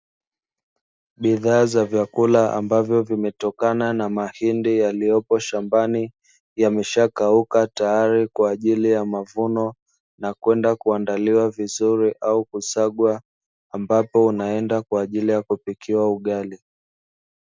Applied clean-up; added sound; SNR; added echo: none; none; none; none.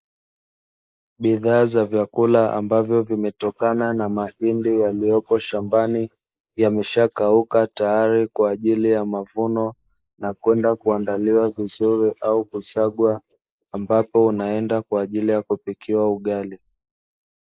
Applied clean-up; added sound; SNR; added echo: neural mask model Resemble Enhance denoiser.